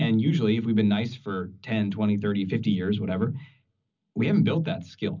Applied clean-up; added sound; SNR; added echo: none; none; none; reverberation time 0.4 s.